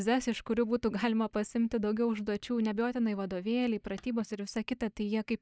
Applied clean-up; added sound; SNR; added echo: neural mask model DeepFilterNet 3.